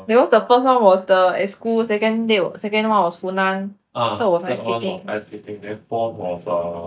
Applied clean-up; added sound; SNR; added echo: neural mask model DeepFilterNet 3.